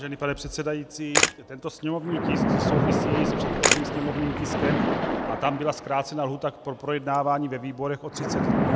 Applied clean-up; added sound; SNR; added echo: none; Splash, splatter + Camera; -3 dB; none.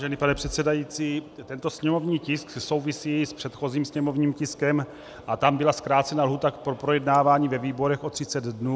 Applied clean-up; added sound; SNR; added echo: none; none; none; none.